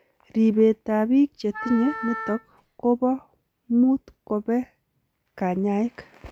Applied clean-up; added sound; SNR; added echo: none; Wind instrument, woodwind instrument; 11 dB; none.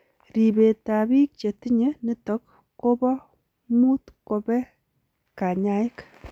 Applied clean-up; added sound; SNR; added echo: none; none; none; none.